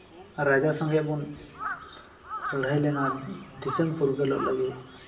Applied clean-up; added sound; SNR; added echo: none; Crow; 11 dB; reverberation time 0.6 s.